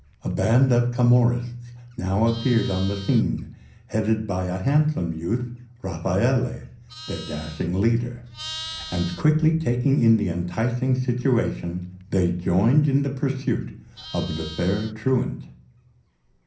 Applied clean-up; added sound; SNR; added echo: none; Livestock, farm animals, working animals; 20 dB; reverberation time 0.6 s.